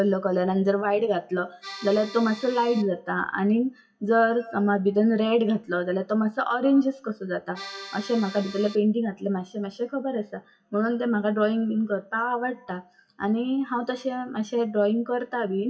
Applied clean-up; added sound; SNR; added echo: classical method WPE with log-MMSE.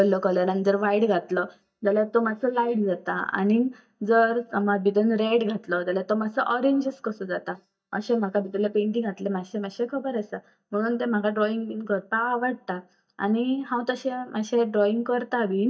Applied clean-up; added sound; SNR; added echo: neural mask model DeepFilterNet 3.